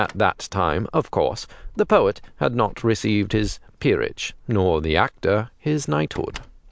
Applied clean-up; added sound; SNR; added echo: none; Keys jangling; 19 dB; none.